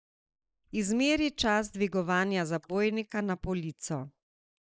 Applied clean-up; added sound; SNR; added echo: neural mask model Resemble Enhance denoiser.